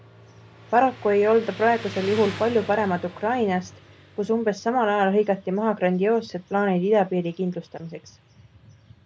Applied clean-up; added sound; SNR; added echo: none; Motorcycle; 19 dB; none.